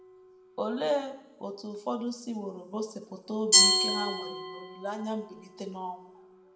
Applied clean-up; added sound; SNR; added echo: none; Glass; -4 dB; reverberation time 0.9 s.